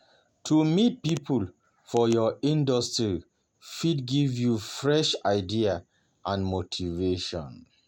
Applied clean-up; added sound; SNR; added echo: none; none; none; none.